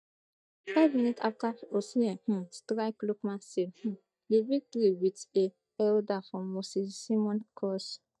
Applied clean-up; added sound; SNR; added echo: neural mask model DeepFilterNet 3.